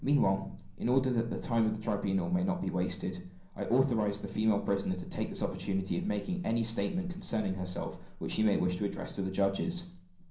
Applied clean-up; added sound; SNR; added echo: none; Buzz; 16 dB; reverberation time 0.6 s.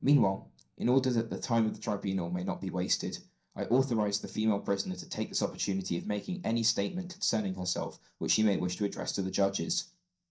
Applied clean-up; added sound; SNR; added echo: neural mask model DeepFilterNet 3.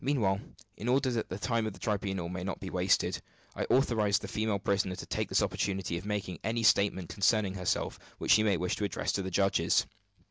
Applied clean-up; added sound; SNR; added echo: none; none; none; none.